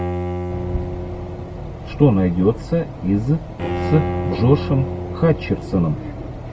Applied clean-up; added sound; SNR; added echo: none; Bowed string instrument; 7 dB; none.